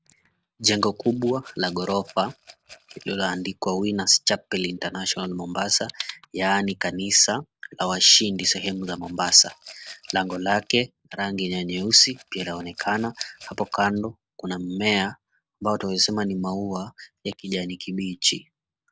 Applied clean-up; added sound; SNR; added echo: neural separator model SepFormer DNS4.